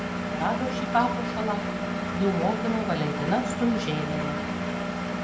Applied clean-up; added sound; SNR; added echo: none; Engine; 0 dB; none.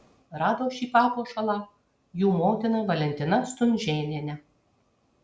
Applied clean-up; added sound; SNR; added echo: none; none; none; none.